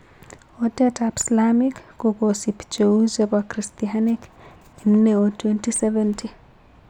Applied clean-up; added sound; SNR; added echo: none; none; none; none.